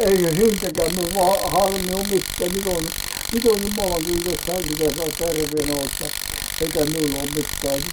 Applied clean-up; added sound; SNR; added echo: none; Tools; 6 dB; none.